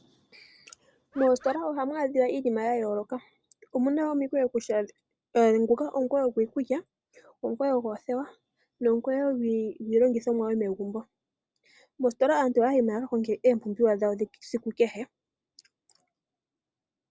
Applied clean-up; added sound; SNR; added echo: none; Bird; 17 dB; none.